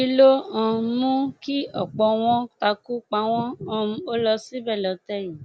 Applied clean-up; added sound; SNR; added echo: none; none; none; none.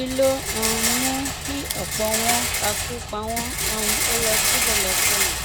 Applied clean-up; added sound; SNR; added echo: none; Rattle; -4 dB; none.